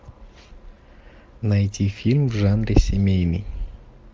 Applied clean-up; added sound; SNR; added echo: none; none; none; none.